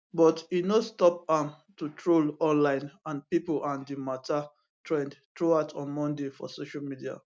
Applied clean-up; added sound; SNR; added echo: none; none; none; none.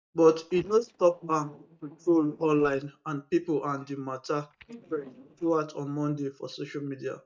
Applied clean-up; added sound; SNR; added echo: neural mask model DeepFilterNet 3.